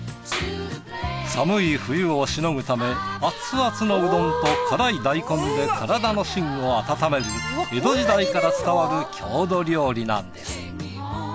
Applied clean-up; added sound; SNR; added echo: none; Clapping; 17 dB; none.